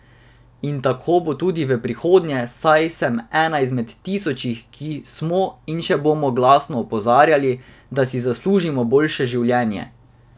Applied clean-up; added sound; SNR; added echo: none; none; none; none.